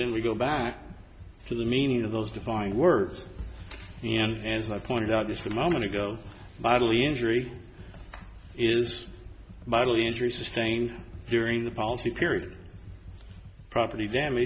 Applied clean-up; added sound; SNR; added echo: none; Computer keyboard; 20 dB; none.